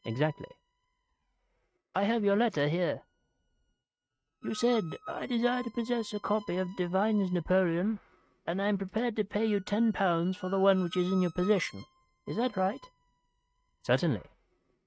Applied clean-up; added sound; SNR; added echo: neural mask model RNNoise.